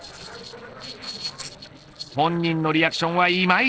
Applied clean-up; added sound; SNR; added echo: neural separator model SepFormer DNS4.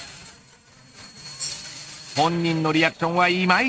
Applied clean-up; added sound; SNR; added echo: neural mask model RNNoise.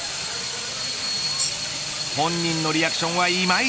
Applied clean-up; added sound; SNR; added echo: none; Tambourine + Sink (filling or washing) / Water tap, faucet; 2 dB; none.